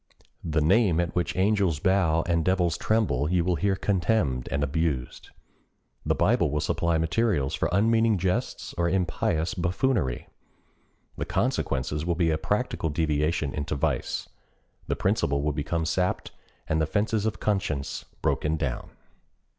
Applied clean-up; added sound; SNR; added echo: none; none; none; none.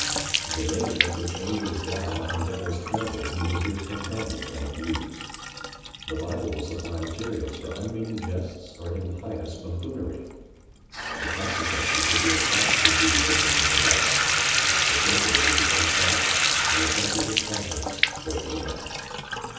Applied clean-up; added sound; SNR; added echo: none; Bathtub (filling or washing) / Water tap, faucet; -5 dB; reverberation time 1.1 s.